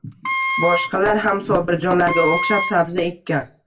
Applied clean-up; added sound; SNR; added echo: none; Wind instrument, woodwind instrument; 4 dB; reverberation time 0.2 s.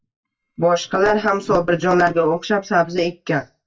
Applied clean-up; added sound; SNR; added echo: neural mask model DeepFilterNet 3.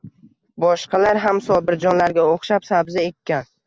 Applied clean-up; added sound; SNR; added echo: none; none; none; none.